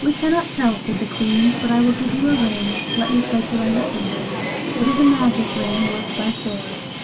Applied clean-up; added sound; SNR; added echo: none; Subway, metro, underground; 4 dB; reverberation time 0.2 s.